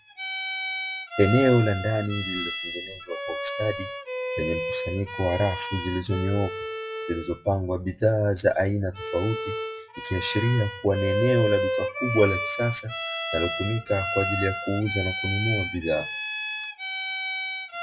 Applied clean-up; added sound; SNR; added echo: classical method WPE with log-MMSE.